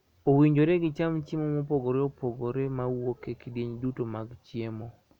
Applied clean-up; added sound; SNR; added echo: none; none; none; none.